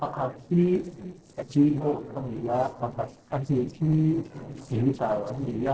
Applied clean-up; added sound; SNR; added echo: neural separator model SepFormer DNS4.